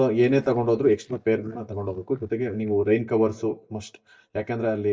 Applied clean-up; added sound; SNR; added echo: neural mask model DeepFilterNet 3.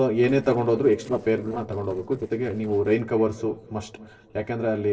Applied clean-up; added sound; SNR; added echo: neural separator model SepFormer DNS4.